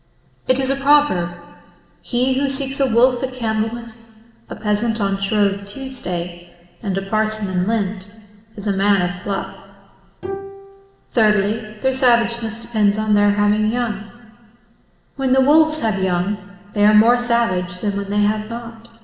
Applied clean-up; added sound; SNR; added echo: none; Bowed string instrument; 15 dB; reverberation time 1.6 s.